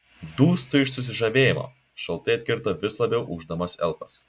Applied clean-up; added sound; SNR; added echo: none; none; none; none.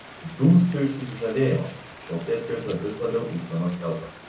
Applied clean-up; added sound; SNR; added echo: none; Rain; 17 dB; reverberation time 0.6 s.